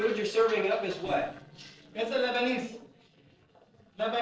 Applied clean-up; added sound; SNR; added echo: neural separator model SepFormer DNS4.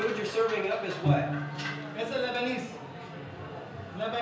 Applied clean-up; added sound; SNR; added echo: none; Bowed string instrument; 3 dB; reverberation time 0.5 s.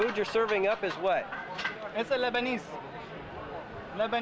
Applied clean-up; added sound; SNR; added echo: none; none; none; none.